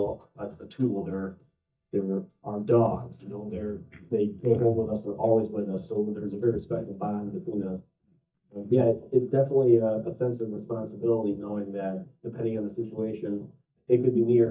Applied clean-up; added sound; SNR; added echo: neural mask model DeepFilterNet 3.